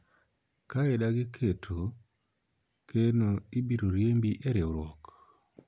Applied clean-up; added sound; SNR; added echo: none; none; none; none.